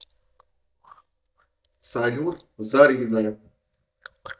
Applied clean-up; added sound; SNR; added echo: neural mask model DeepFilterNet 3.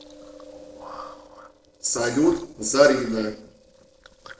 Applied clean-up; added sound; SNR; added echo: neural separator model SepFormer DNS4.